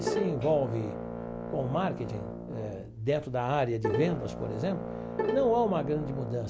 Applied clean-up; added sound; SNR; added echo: none; Brass instrument + Bowed string instrument; 5 dB; none.